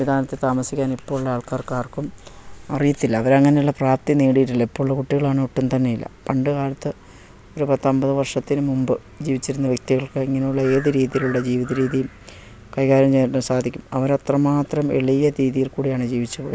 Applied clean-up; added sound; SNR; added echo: none; none; none; none.